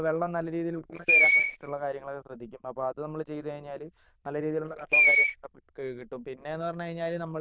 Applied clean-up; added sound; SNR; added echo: neural diffusion model UNIVERSE++.